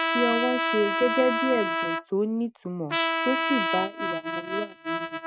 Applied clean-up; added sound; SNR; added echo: neural mask model RNNoise.